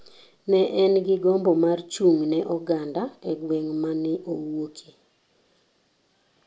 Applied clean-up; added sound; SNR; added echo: none; none; none; none.